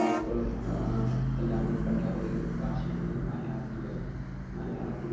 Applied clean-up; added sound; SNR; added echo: none; Bus / Vehicle horn, car horn, honking; -3 dB; reverberation time 0.9 s.